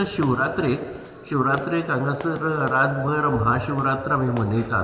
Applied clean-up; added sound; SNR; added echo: none; Fireworks; 20 dB; reverberation time 1.9 s.